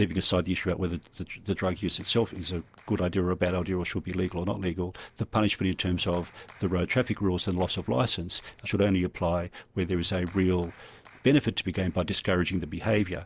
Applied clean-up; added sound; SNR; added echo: neural separator model SepFormer DNS4.